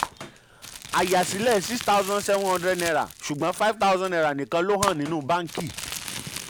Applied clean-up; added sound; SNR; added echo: none; Crumpling, crinkling; 11 dB; none.